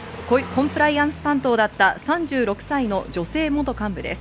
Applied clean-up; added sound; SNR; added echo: none; Car passing by; 14 dB; none.